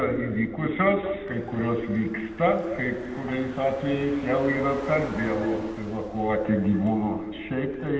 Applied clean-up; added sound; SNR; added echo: none; Engine / Car; 18 dB; reverberation time 1.6 s.